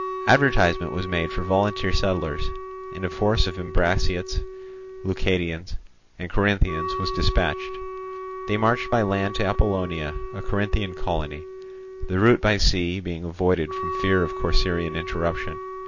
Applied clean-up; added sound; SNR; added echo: none; Wind instrument, woodwind instrument; 11 dB; none.